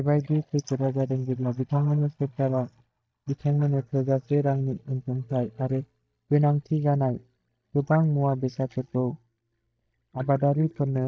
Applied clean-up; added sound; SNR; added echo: neural mask model DeepFilterNet 3.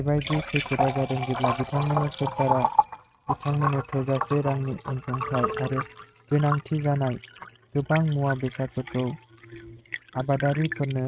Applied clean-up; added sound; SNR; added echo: neural mask model RNNoise.